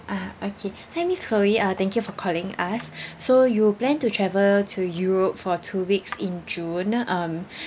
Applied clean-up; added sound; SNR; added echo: none; none; none; none.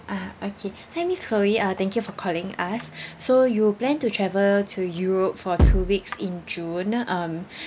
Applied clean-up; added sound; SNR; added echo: none; Bass drum; -4 dB; none.